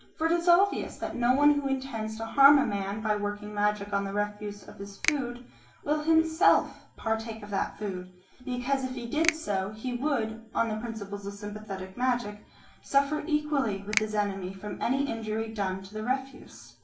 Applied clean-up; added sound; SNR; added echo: none; Finger snapping; 11 dB; reverberation time 0.3 s.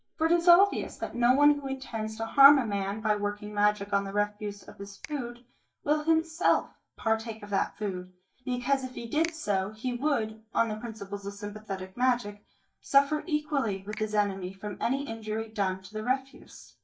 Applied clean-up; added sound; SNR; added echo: neural mask model DeepFilterNet 3.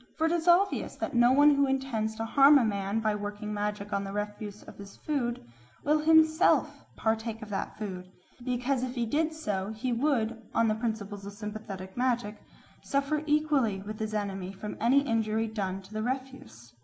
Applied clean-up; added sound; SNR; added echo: none; none; none; none.